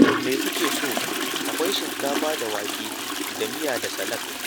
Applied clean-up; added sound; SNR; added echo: none; Toilet flush; -4 dB; none.